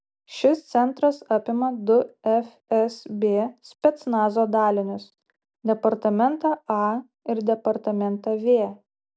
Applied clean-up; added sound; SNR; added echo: none; none; none; none.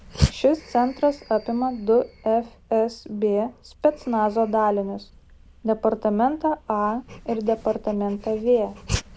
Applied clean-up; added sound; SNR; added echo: none; Dog; 11 dB; none.